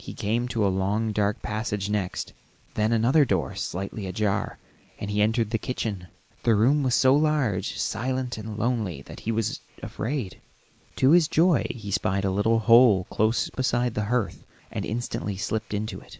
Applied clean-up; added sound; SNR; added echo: none; none; none; none.